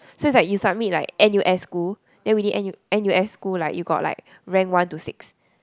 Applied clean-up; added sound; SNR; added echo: none; none; none; none.